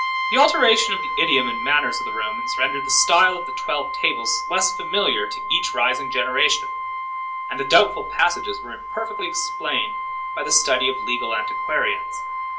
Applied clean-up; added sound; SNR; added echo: none; Brass instrument; 4 dB; reverberation time 0.3 s.